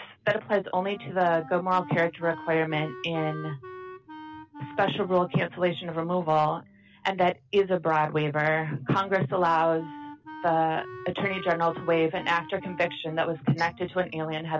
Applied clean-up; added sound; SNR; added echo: none; Wind instrument, woodwind instrument; 17 dB; none.